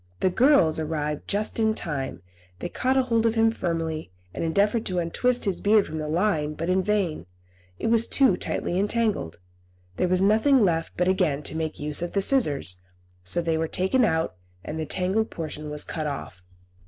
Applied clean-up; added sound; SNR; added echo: none; none; none; none.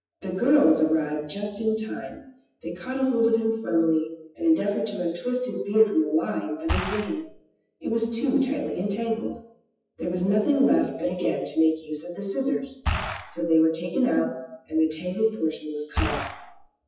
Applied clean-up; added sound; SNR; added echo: classical method WPE with log-MMSE.